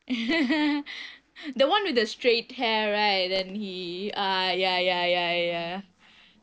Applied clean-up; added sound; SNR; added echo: neural separator model SepFormer DNS4.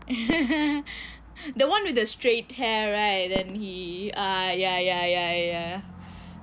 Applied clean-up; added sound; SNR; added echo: none; Fireworks; 17 dB; none.